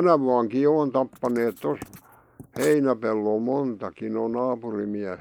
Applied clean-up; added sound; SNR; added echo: neural mask model Resemble Enhance denoiser.